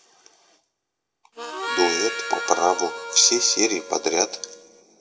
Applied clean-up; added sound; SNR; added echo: none; Harmonica; 8 dB; reverberation time 2.3 s.